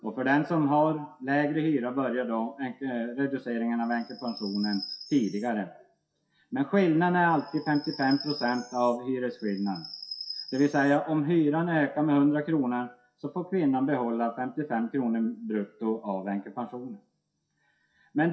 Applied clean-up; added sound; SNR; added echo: classical method WPE with log-MMSE.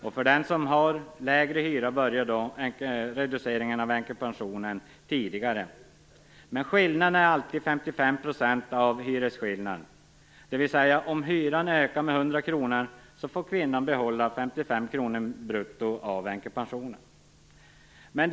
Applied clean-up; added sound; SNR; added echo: none; none; none; none.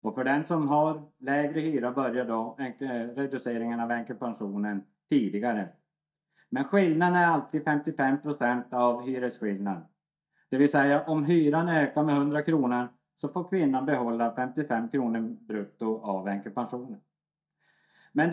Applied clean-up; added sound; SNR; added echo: neural mask model DeepFilterNet 3.